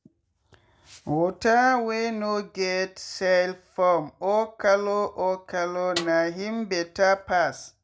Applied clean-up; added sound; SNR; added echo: none; Snare drum; 12 dB; none.